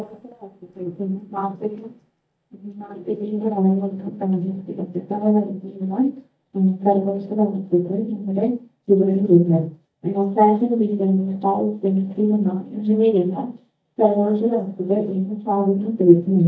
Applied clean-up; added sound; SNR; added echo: neural mask model DeepFilterNet 3.